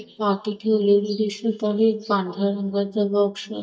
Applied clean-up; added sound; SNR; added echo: neural mask model DeepFilterNet 3.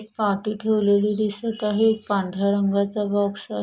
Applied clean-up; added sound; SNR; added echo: none; none; none; none.